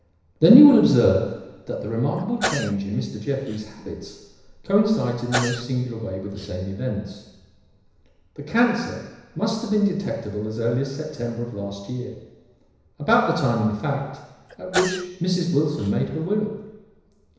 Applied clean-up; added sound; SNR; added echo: none; Sneeze / Cough; 9 dB; reverberation time 1.0 s.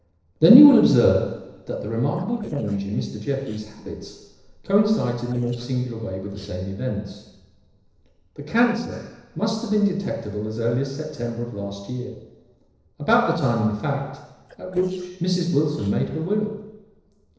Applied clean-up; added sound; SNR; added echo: neural separator model SepFormer DNS4.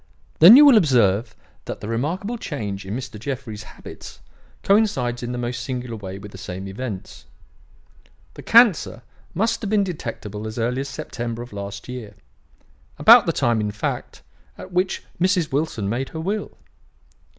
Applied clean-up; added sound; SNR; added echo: none; none; none; none.